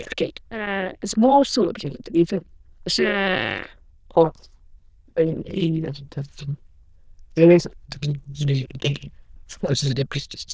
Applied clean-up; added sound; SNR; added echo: neural diffusion model UNIVERSE++.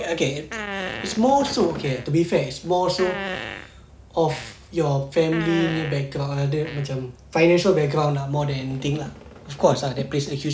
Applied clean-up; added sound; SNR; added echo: none; Fart; 11 dB; none.